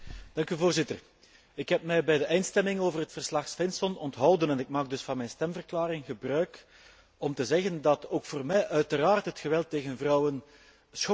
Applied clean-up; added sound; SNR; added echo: none; none; none; none.